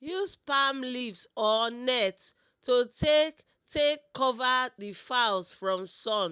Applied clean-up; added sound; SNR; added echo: none; none; none; none.